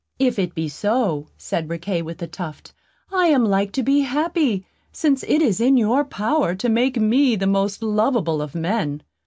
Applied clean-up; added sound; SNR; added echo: none; none; none; none.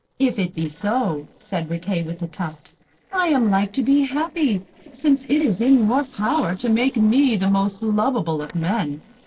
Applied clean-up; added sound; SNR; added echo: neural separator model SepFormer DNS4.